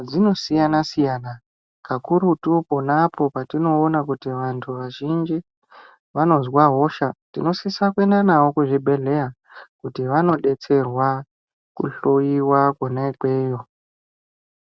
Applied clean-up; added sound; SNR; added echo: none; none; none; none.